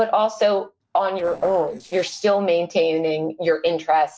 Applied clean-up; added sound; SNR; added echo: neural separator model SepFormer DNS4.